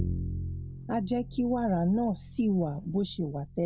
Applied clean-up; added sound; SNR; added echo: none; Bowed string instrument; 8 dB; none.